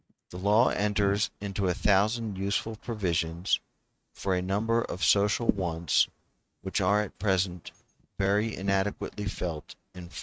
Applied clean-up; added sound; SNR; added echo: neural mask model RNNoise.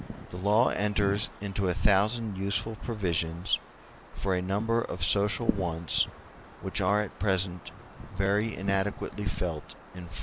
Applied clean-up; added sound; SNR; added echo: none; Wind; 12 dB; none.